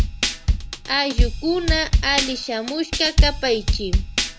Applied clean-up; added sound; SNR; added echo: none; Drum / Drum kit; -3 dB; none.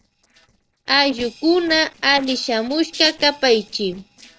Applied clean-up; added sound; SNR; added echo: neural separator model SepFormer DNS4.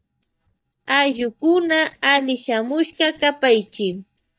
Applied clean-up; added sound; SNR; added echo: neural mask model DeepFilterNet 3.